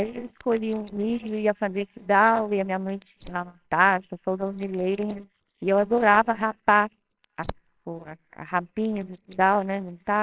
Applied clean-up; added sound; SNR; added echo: neural separator model SepFormer WHAMR!.